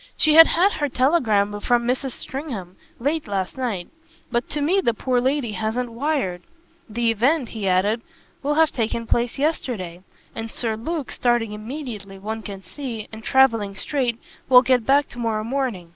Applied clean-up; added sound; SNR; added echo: none; none; none; none.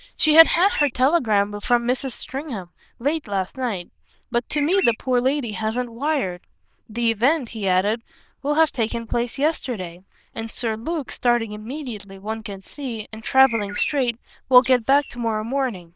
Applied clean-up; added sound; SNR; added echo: neural diffusion model UNIVERSE++.